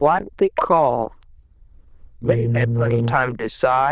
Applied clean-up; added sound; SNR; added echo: neural diffusion model UNIVERSE++.